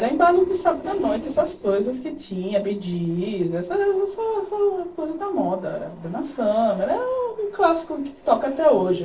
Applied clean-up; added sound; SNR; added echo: neural separator model SepFormer DNS4.